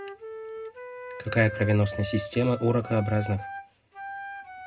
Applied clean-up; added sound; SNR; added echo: none; Wind instrument, woodwind instrument; 11 dB; reverberation time 0.2 s.